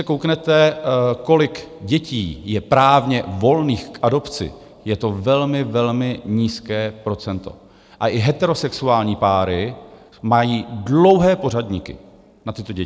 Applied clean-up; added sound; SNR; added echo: none; none; none; none.